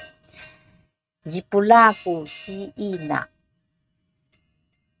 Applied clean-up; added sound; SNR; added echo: neural mask model RNNoise.